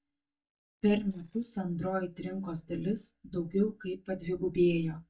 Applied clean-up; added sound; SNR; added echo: neural mask model DeepFilterNet 3.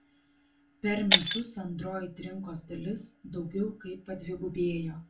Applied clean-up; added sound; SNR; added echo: none; Shatter; -1 dB; reverberation time 0.2 s.